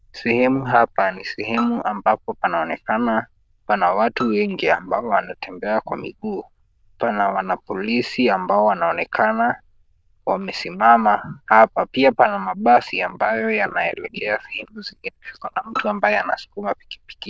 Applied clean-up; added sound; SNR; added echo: neural diffusion model UNIVERSE++.